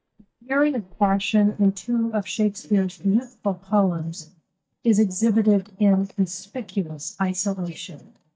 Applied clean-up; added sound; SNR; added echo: neural mask model DeepFilterNet 3.